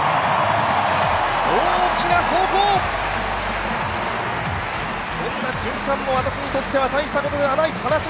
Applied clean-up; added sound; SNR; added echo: none; none; none; none.